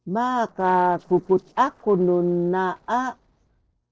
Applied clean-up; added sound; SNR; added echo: neural separator model SepFormer DNS4.